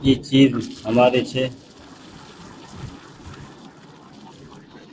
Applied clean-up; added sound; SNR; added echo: neural separator model SepFormer DNS4.